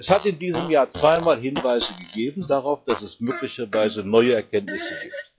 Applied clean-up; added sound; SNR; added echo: classical method log-MMSE.